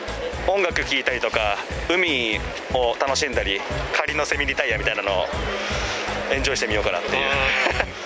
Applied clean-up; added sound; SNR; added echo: none; none; none; none.